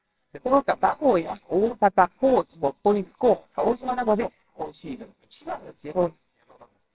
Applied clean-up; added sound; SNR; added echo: neural separator model SepFormer WHAMR!.